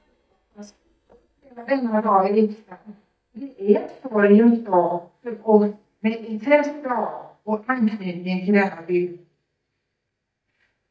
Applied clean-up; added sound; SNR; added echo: neural mask model DeepFilterNet 3.